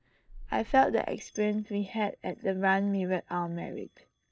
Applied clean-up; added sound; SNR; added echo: neural mask model DeepFilterNet 3.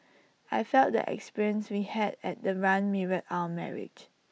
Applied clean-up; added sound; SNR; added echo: none; none; none; none.